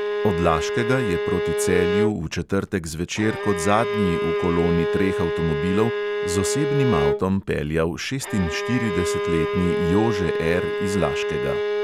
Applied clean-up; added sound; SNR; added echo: none; Bowed string instrument; 1 dB; none.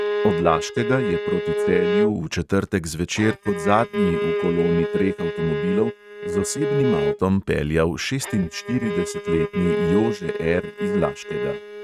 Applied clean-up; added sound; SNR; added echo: neural mask model RNNoise.